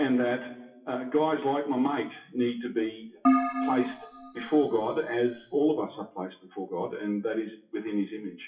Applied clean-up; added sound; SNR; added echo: classical method WPE with log-MMSE.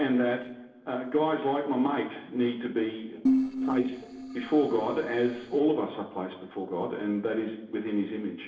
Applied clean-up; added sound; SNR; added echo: neural separator model SepFormer DNS4.